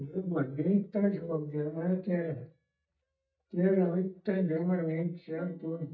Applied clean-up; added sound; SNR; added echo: neural mask model DeepFilterNet 3.